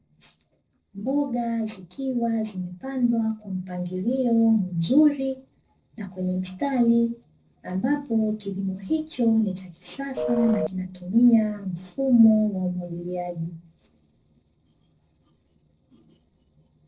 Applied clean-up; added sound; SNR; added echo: neural separator model SepFormer DNS4.